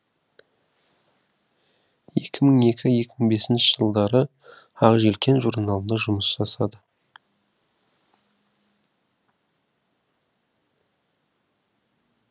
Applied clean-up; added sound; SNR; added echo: none; none; none; none.